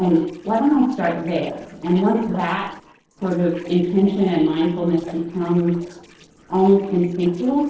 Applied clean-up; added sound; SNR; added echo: neural separator model SepFormer DNS4.